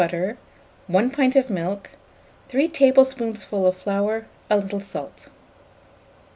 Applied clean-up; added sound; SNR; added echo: none; none; none; none.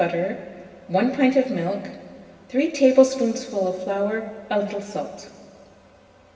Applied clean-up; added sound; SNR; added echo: none; none; none; reverberation time 2.0 s.